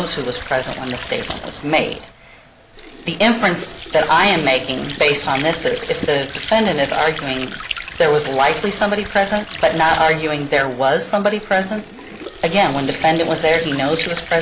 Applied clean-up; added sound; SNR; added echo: none; Sink (filling or washing) / Water; 13 dB; none.